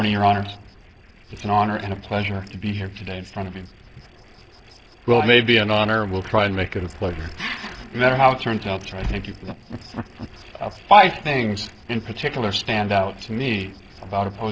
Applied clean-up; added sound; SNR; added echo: neural separator model SepFormer DNS4.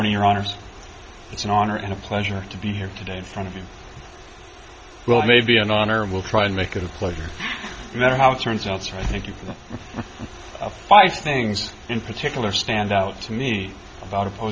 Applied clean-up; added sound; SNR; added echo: none; none; none; none.